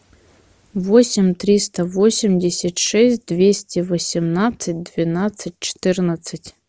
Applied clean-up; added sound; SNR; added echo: none; none; none; none.